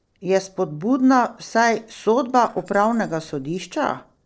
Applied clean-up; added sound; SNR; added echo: neural separator model SepFormer DNS4.